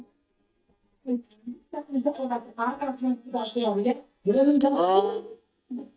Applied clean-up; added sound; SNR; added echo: neural mask model DeepFilterNet 3.